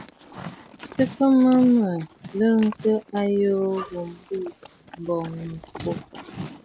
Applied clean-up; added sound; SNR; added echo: none; Livestock, farm animals, working animals; 16 dB; none.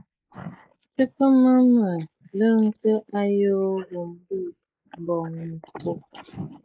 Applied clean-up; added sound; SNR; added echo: neural mask model Resemble Enhance denoiser.